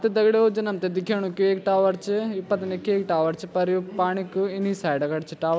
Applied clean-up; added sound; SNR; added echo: none; none; none; none.